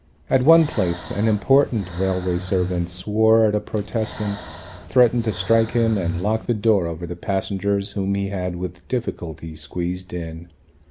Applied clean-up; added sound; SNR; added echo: none; Breathing; 11 dB; none.